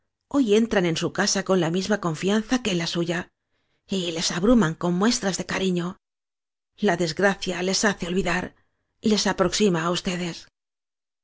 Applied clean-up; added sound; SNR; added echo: none; none; none; none.